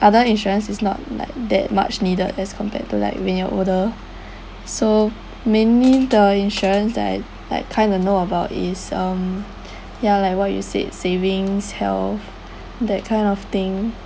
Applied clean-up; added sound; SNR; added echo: none; none; none; none.